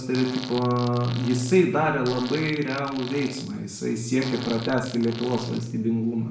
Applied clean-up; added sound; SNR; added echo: none; Fart; 15 dB; reverberation time 0.5 s.